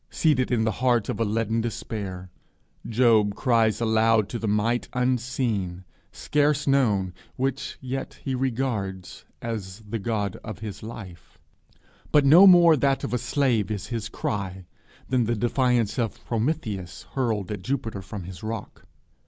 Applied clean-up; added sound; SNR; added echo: none; none; none; none.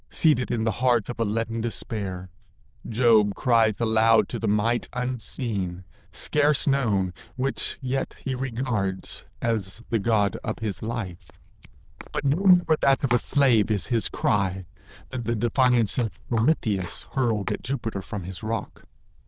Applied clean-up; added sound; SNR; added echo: neural diffusion model UNIVERSE++.